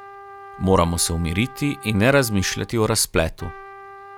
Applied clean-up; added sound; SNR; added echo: none; Trumpet; 19 dB; none.